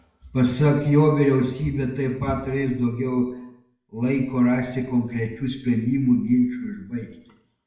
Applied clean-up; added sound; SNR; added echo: none; none; none; reverberation time 0.7 s.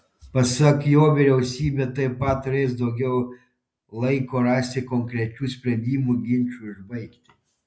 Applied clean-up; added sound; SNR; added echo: none; none; none; none.